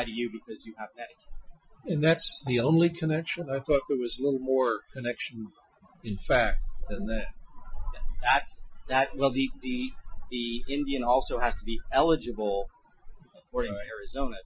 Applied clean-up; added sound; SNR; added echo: classical method Wiener filter.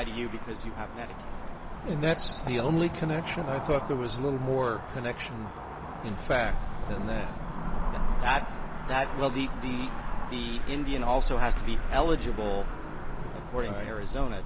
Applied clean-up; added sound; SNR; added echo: none; Cricket / Motor vehicle (road); -1 dB; none.